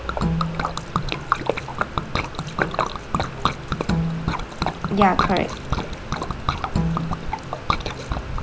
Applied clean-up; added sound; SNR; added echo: none; Liquid + Bowed string instrument; -4 dB; none.